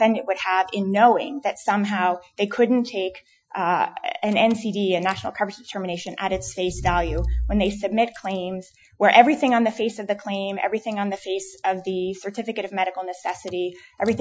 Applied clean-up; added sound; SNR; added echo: classical method Wiener filter.